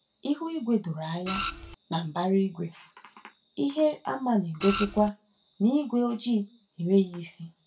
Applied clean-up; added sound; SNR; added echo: none; Printer; 6 dB; reverberation time 0.2 s.